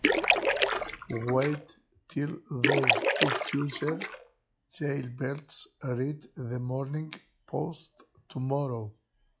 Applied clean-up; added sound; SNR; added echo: classical method log-MMSE.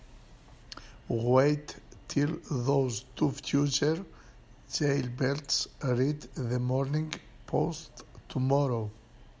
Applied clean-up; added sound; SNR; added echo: none; none; none; none.